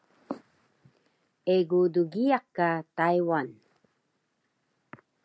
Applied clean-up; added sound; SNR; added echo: none; none; none; none.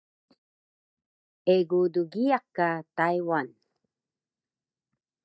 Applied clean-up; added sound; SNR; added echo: neural mask model DeepFilterNet 3.